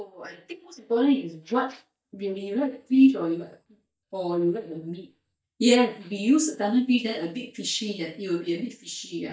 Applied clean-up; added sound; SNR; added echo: neural mask model DeepFilterNet 3.